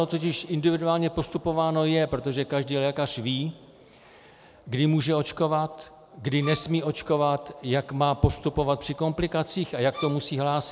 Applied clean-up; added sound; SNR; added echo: none; Bowed string instrument; 14 dB; none.